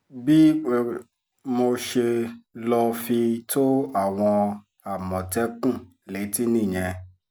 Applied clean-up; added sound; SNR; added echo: none; none; none; none.